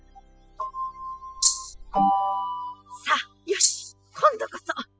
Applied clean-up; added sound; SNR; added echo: classical method spectral subtraction.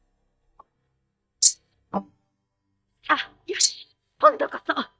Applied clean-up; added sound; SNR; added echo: neural mask model DeepFilterNet 3.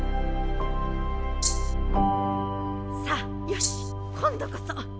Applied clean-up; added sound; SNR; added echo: none; Rattle (instrument); 3 dB; none.